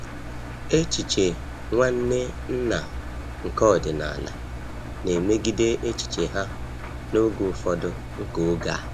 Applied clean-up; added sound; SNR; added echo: none; Engine; 8 dB; none.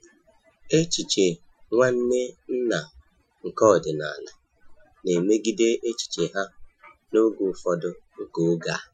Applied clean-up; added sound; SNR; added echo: classical method Wiener filter.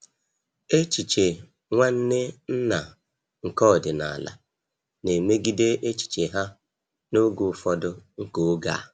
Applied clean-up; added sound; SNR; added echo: none; none; none; none.